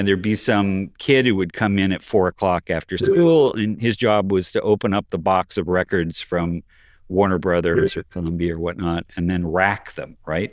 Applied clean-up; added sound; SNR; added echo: neural diffusion model UNIVERSE++.